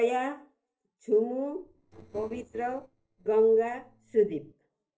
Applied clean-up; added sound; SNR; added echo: neural separator model SepFormer DNS4.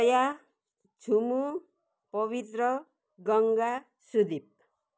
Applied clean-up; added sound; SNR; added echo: none; none; none; none.